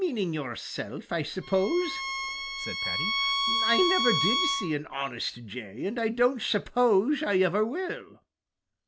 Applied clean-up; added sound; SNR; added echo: none; Bowed string instrument; 0 dB; none.